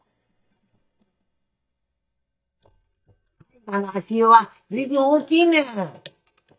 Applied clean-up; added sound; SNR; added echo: neural mask model DeepFilterNet 3.